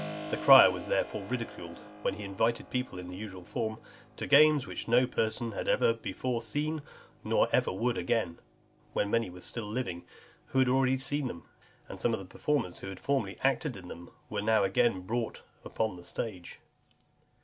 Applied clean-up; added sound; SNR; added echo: none; Keyboard (musical); 19 dB; none.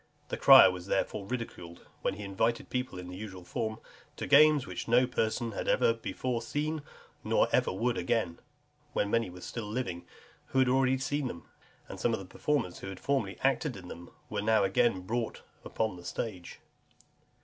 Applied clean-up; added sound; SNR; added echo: none; none; none; none.